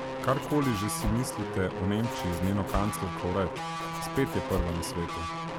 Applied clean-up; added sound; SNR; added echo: none; Zipper (clothing) + Guitar; 3 dB; none.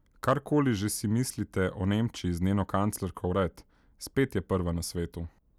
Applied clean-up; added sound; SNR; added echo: none; none; none; none.